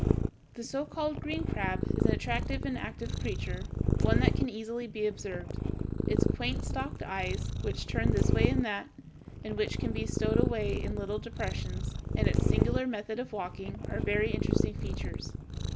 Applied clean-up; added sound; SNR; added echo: none; Purr; -5 dB; none.